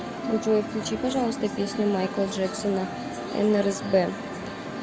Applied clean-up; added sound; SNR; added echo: none; none; none; none.